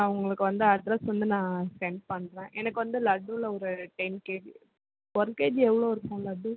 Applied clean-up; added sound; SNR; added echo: none; none; none; none.